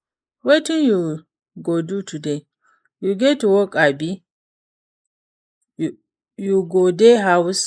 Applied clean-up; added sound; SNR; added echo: neural mask model Resemble Enhance denoiser.